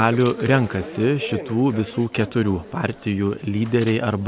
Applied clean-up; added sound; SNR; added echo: none; none; none; none.